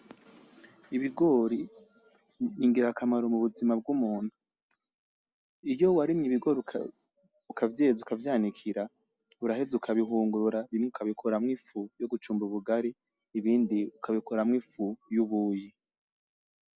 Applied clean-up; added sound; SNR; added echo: none; none; none; none.